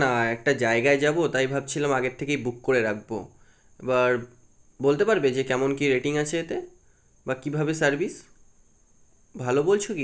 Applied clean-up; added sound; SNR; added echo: none; none; none; none.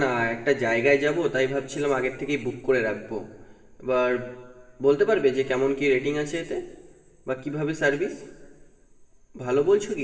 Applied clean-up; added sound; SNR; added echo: none; none; none; reverberation time 1.8 s.